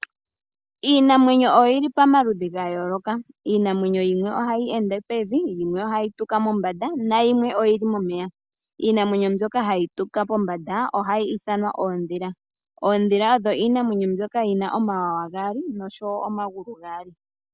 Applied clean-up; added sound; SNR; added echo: none; none; none; none.